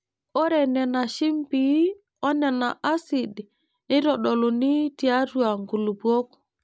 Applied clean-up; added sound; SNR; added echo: none; none; none; none.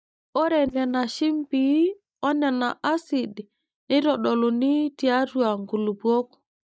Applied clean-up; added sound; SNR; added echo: neural mask model DeepFilterNet 3.